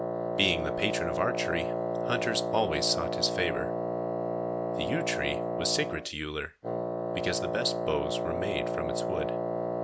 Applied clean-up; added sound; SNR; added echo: none; Wind instrument, woodwind instrument; -2 dB; none.